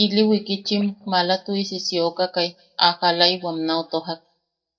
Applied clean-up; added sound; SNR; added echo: neural mask model DeepFilterNet 3.